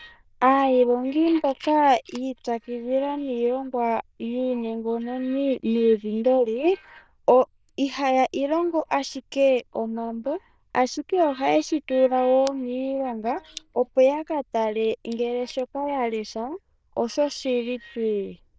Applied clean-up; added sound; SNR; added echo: neural diffusion model UNIVERSE++.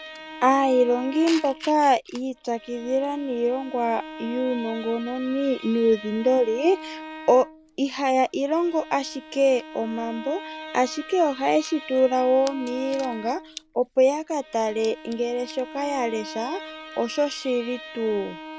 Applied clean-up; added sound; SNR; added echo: none; Bowed string instrument; 16 dB; none.